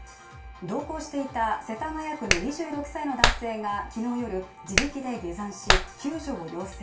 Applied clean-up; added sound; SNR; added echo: none; Clapping; -3 dB; reverberation time 0.3 s.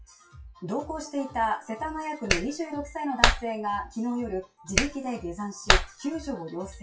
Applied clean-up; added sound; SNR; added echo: classical method WPE with log-MMSE.